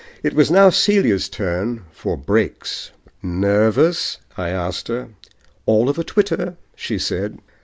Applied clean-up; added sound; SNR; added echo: none; none; none; none.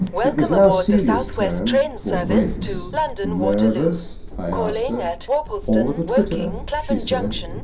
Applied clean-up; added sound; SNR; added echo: none; Train; 2 dB; reverberation time 0.5 s.